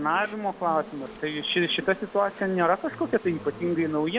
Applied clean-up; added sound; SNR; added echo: none; Insect; 16 dB; none.